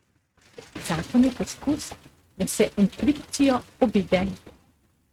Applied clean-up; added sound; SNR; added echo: neural mask model RNNoise.